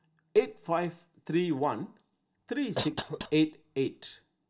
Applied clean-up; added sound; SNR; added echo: none; Cough; 8 dB; reverberation time 0.2 s.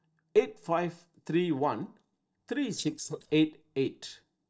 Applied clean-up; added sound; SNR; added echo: neural separator model SepFormer DNS4.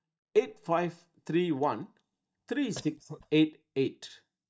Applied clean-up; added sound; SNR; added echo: neural mask model DeepFilterNet 3.